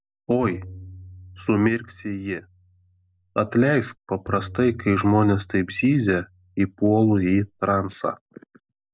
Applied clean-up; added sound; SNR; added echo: none; Tabla; 20 dB; none.